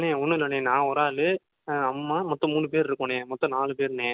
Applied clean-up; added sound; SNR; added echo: none; none; none; none.